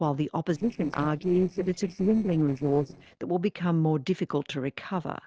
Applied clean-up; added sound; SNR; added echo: neural separator model SepFormer DNS4.